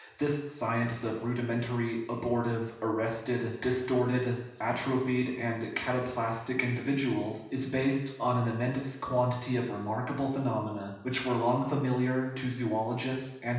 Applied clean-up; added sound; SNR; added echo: none; none; none; reverberation time 0.9 s.